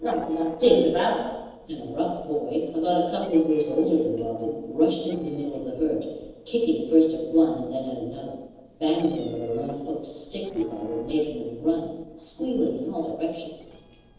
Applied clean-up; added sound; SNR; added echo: neural separator model SepFormer DNS4.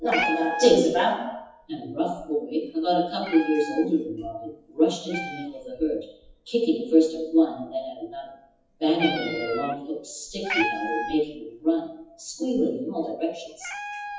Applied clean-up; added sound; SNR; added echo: classical method WPE with log-MMSE.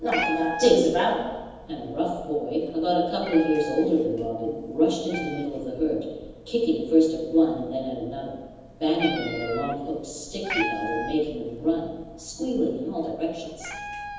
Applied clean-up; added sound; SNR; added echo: none; Meow; 11 dB; reverberation time 1.1 s.